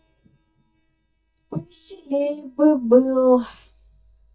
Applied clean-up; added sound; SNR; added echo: neural mask model DeepFilterNet 3.